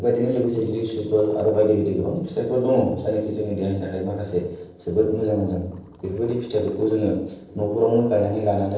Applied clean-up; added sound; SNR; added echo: neural separator model SepFormer DNS4.